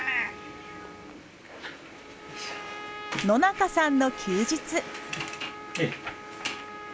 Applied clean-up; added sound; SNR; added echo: none; Trumpet; 13 dB; none.